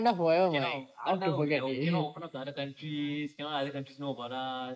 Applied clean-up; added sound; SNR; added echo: neural mask model Resemble Enhance denoiser.